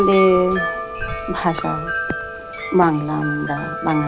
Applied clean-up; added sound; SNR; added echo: none; Wind chime; 6 dB; none.